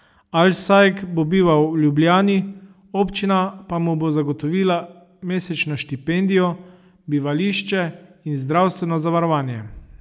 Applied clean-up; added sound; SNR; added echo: none; none; none; none.